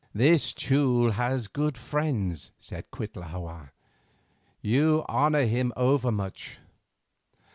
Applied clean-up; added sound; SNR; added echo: none; none; none; none.